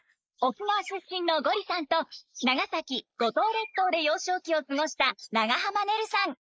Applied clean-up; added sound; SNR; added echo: neural mask model Resemble Enhance denoiser.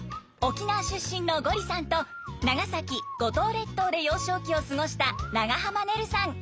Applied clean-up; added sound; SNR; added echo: none; none; none; none.